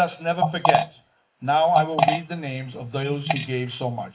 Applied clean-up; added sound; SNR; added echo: neural mask model Resemble Enhance denoiser.